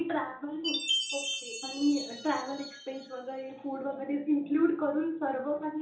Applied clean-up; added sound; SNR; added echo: none; Chime; 8 dB; reverberation time 1.2 s.